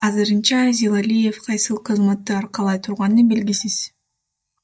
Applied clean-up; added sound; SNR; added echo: neural mask model DeepFilterNet 3.